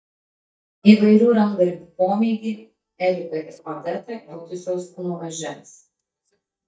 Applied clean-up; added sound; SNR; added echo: neural mask model DeepFilterNet 3.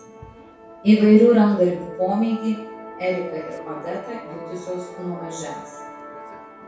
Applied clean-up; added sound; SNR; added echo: none; Musical instrument; 16 dB; reverberation time 0.6 s.